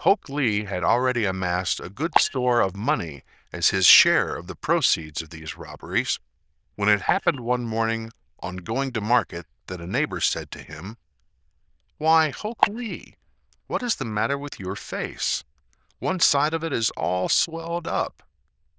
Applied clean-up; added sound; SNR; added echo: neural diffusion model UNIVERSE++.